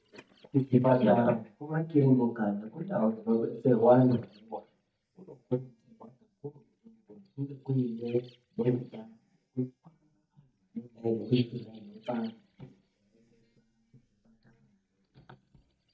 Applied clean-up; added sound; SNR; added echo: neural mask model DeepFilterNet 3.